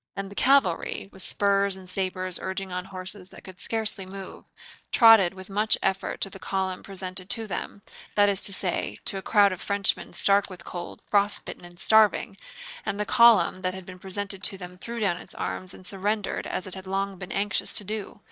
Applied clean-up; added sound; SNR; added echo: neural mask model DeepFilterNet 3.